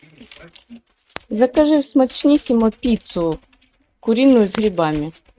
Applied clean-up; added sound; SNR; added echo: neural mask model RNNoise.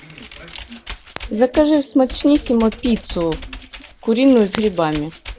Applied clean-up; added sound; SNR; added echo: none; Tambourine + Computer keyboard; 16 dB; none.